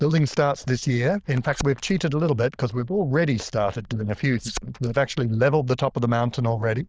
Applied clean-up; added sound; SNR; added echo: neural diffusion model UNIVERSE++.